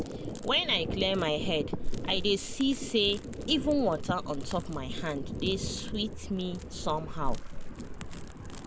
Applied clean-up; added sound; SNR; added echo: none; Thunder + Crackle; 3 dB; none.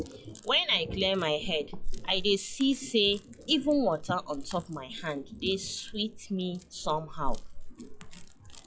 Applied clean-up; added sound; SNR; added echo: classical method log-MMSE.